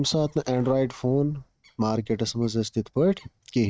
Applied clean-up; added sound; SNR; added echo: neural mask model RNNoise.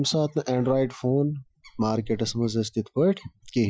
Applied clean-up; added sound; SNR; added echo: classical method Wiener filter.